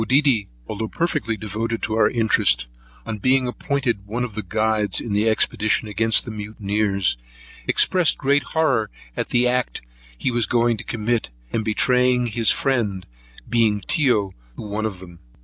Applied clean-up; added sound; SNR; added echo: none; none; none; none.